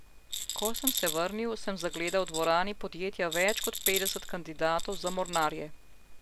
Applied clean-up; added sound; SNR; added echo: none; Rattle; 6 dB; none.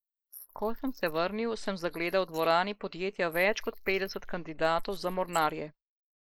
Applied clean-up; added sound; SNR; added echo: neural mask model Resemble Enhance denoiser.